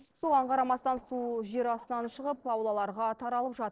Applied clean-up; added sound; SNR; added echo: neural separator model SepFormer DNS4.